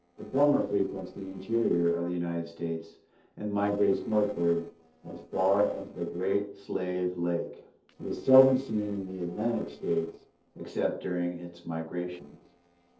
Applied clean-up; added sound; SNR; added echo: neural separator model SepFormer DNS4.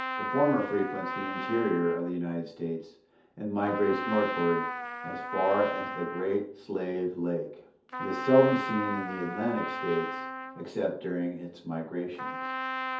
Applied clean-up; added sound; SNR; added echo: none; Trumpet; 7 dB; reverberation time 0.5 s.